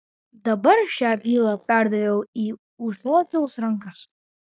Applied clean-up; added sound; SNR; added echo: neural mask model DeepFilterNet 3.